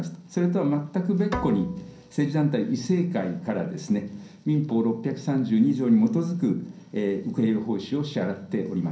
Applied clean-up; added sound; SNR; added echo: none; Bowed string instrument; 12 dB; reverberation time 0.6 s.